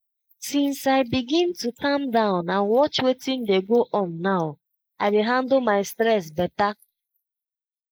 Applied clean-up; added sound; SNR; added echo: neural mask model Resemble Enhance denoiser.